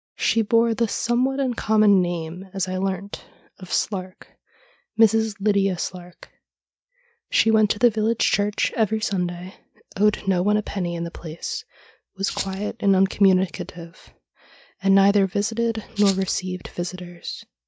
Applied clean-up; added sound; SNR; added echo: neural mask model DeepFilterNet 3.